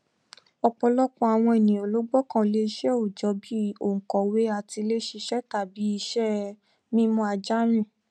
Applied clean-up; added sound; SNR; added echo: none; none; none; none.